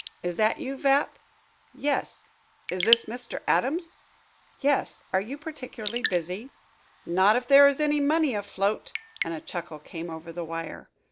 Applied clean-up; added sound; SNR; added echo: none; Raindrop / Drip; 10 dB; none.